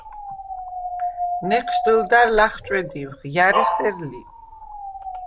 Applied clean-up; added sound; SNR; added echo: none; Dog; 4 dB; none.